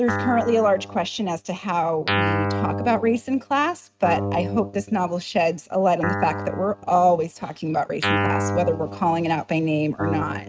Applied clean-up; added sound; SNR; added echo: neural mask model RNNoise.